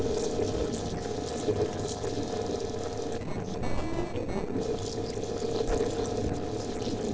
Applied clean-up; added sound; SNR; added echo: neural separator model SepFormer DNS4.